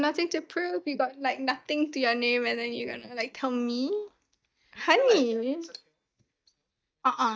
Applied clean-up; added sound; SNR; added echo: neural mask model DeepFilterNet 3.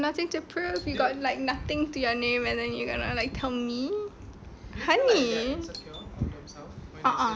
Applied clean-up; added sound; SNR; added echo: none; Doorbell; 20 dB; none.